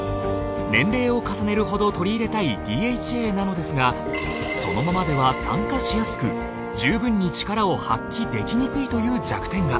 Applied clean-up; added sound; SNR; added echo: none; none; none; none.